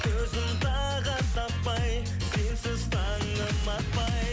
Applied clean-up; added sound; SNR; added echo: none; none; none; none.